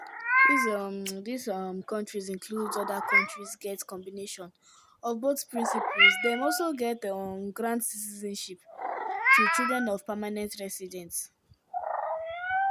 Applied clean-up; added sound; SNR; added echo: none; Meow; -4 dB; none.